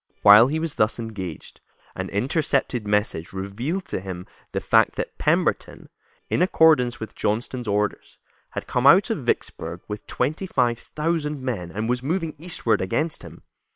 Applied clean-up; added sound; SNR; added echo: neural separator model SepFormer WHAM!.